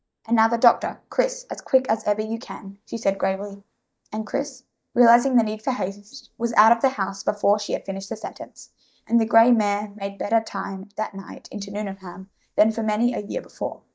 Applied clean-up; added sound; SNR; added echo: neural mask model DeepFilterNet 3.